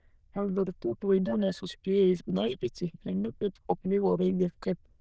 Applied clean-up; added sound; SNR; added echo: neural diffusion model UNIVERSE++.